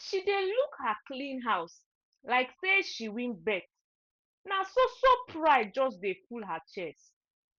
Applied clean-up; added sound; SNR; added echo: none; none; none; none.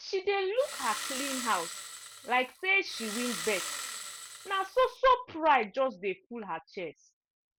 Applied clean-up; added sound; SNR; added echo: none; Engine starting; 9 dB; none.